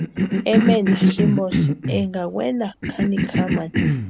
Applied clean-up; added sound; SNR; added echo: none; Cough; -3 dB; none.